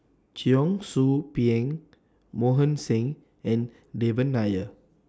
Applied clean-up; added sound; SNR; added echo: none; none; none; none.